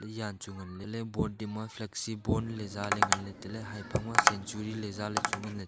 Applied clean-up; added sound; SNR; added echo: none; Tap; -3 dB; none.